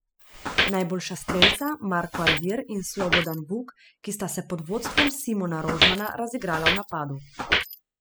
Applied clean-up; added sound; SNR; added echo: classical method spectral subtraction.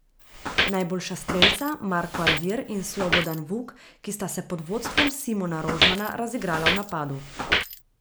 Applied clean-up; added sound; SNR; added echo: none; Walk, footsteps; -2 dB; none.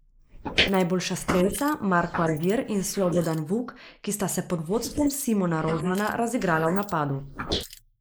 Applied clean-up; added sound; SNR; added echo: neural mask model Resemble Enhance denoiser.